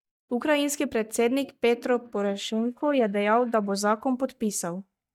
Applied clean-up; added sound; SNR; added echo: neural mask model DeepFilterNet 3.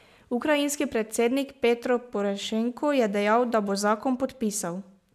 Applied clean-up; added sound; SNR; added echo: none; none; none; none.